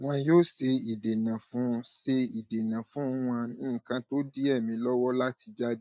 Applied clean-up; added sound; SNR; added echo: neural mask model Resemble Enhance denoiser.